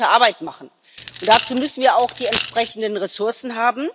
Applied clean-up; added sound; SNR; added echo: none; Coin (dropping); 8 dB; none.